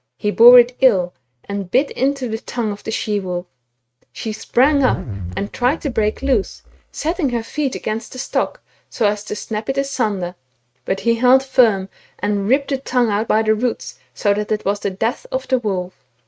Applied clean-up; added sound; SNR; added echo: neural mask model RNNoise.